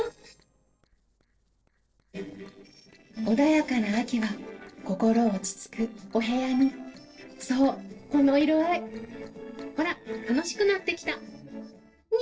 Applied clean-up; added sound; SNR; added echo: neural separator model SepFormer DNS4.